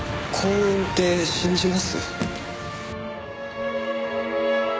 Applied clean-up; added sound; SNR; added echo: none; Telephone; 12 dB; none.